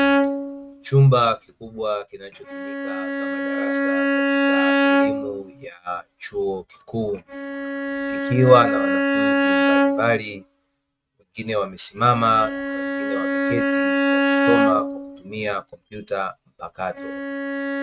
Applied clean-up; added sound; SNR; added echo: neural mask model RNNoise.